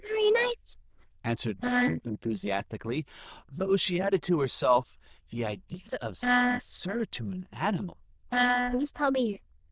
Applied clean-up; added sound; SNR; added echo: neural diffusion model UNIVERSE++.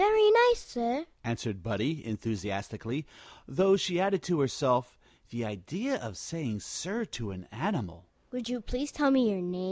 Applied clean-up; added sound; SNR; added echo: none; none; none; none.